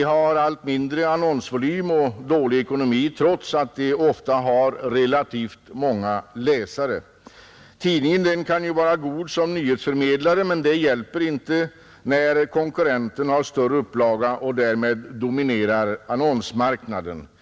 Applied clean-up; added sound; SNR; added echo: none; none; none; none.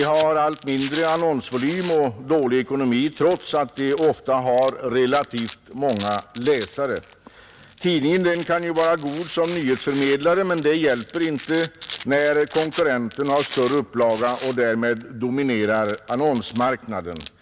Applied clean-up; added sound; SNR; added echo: none; Domestic sounds, home sounds; 12 dB; none.